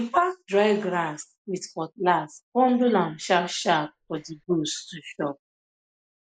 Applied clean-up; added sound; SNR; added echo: neural mask model Resemble Enhance denoiser.